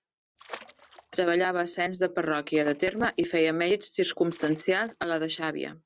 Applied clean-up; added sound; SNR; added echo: neural mask model RNNoise.